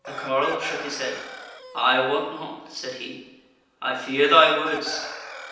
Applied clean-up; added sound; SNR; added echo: none; Chicken, rooster; 14 dB; reverberation time 0.9 s.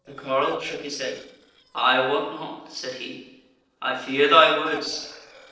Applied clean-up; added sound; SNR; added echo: neural separator model SepFormer DNS4.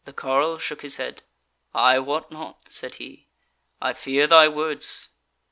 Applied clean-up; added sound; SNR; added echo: none; none; none; none.